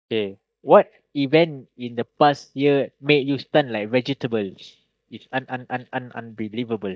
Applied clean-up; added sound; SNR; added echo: neural mask model DeepFilterNet 3.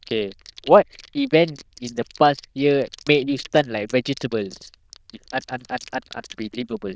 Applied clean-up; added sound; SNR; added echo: neural diffusion model UNIVERSE++.